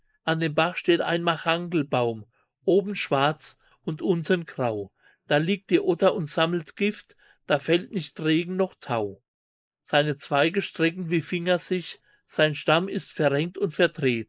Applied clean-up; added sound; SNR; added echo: neural mask model Resemble Enhance denoiser.